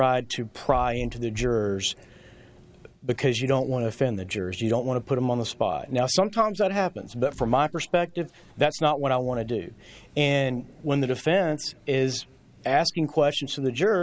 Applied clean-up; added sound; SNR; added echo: none; none; none; none.